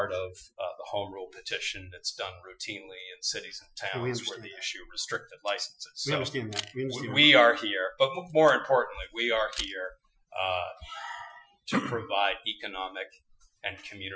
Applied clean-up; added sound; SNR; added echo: classical method Wiener filter.